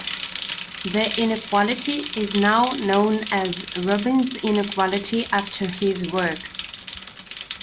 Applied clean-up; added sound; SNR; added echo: none; Bicycle; 7 dB; none.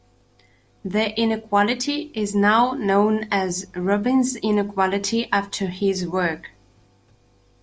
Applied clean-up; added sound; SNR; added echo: none; none; none; none.